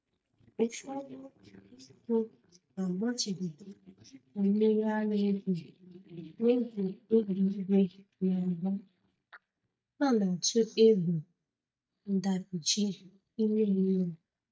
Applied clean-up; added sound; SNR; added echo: neural mask model DeepFilterNet 3.